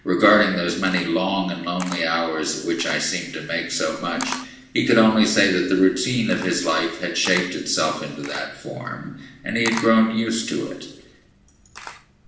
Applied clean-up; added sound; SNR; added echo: none; Camera; 18 dB; reverberation time 0.8 s.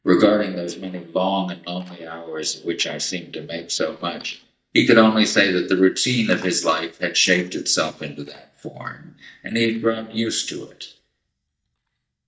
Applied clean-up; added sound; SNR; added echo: neural mask model DeepFilterNet 3.